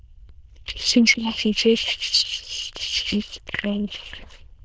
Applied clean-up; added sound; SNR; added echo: neural diffusion model UNIVERSE++.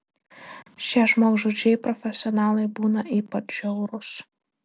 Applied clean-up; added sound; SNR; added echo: none; none; none; none.